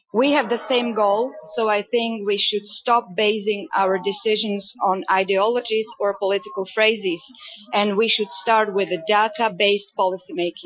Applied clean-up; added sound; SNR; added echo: classical method Wiener filter.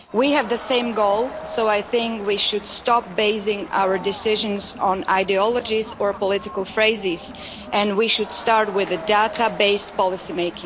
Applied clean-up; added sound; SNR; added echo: none; Crowd; 15 dB; none.